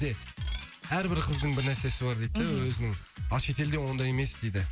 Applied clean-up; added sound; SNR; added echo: none; Cutlery, silverware; 16 dB; none.